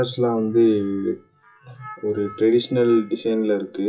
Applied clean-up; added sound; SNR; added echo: classical method WPE with log-MMSE.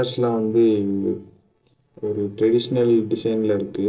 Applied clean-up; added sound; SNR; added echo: neural separator model SepFormer DNS4.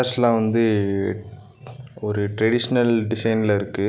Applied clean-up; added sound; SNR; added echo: none; none; none; none.